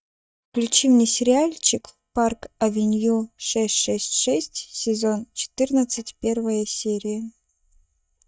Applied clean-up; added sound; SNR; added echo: neural mask model DeepFilterNet 3.